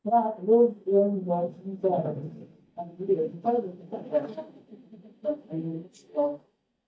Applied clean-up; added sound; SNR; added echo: neural mask model DeepFilterNet 3.